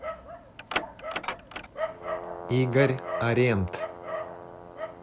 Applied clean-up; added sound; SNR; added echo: none; Dog; 5 dB; none.